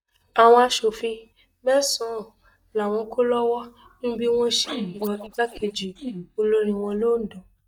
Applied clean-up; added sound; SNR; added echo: neural mask model DeepFilterNet 3.